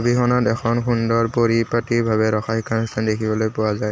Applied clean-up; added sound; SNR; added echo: none; none; none; none.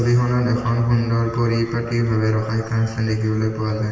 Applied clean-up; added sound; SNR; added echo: none; none; none; reverberation time 1.4 s.